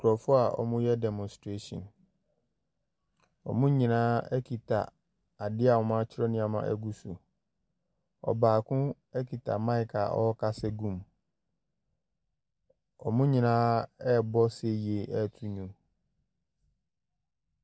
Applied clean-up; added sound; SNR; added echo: none; none; none; none.